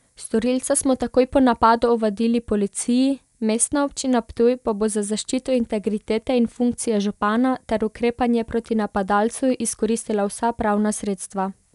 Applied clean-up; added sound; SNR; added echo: none; none; none; none.